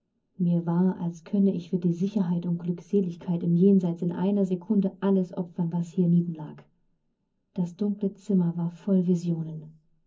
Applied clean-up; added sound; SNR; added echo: none; none; none; reverberation time 0.4 s.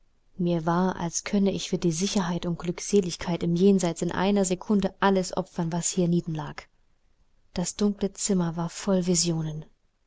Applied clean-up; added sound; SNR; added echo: none; none; none; none.